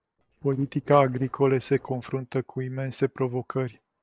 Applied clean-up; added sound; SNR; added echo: neural separator model SepFormer DNS4.